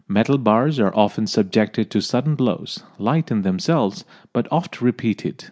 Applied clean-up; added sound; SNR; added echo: none; none; none; none.